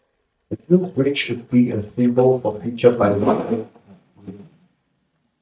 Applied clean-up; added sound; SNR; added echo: neural mask model DeepFilterNet 3.